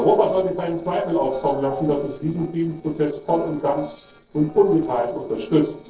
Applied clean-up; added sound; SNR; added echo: neural separator model SepFormer DNS4.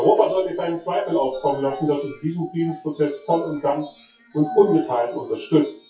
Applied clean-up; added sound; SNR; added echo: classical method WPE with log-MMSE.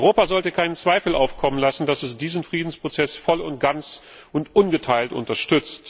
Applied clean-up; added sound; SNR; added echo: none; none; none; none.